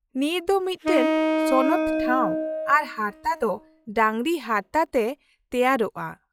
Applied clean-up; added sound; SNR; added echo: classical method log-MMSE.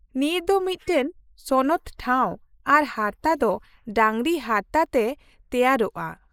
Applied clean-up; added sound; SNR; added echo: neural mask model Resemble Enhance denoiser.